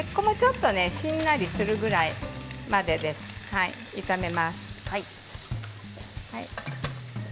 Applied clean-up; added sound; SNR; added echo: none; none; none; none.